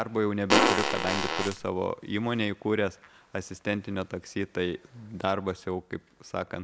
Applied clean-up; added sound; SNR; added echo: none; Fart; -5 dB; none.